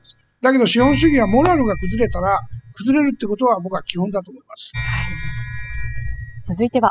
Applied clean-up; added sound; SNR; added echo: classical method spectral subtraction.